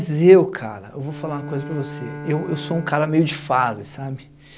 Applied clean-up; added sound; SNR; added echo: none; Bowed string instrument; 15 dB; none.